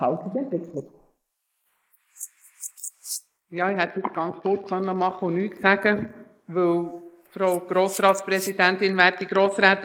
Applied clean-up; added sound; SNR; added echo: neural mask model Resemble Enhance denoiser.